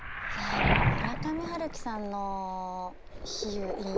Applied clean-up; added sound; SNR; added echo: none; Waves, surf; -4 dB; none.